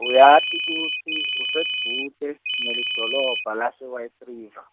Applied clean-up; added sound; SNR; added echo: none; Ringtone; 3 dB; none.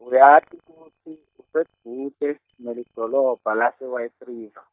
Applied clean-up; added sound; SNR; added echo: neural mask model DeepFilterNet 3.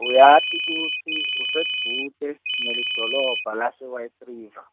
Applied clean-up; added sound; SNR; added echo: neural mask model RNNoise.